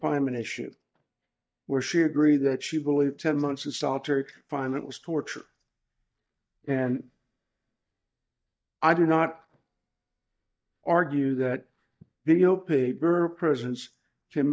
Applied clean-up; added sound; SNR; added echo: neural mask model DeepFilterNet 3.